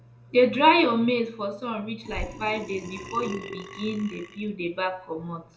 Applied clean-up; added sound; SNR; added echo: none; Burping, eructation; 12 dB; reverberation time 0.3 s.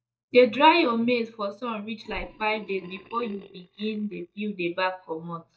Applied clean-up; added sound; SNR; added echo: neural mask model DeepFilterNet 3.